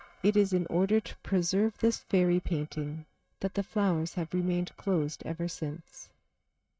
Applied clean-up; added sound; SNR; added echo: neural mask model RNNoise.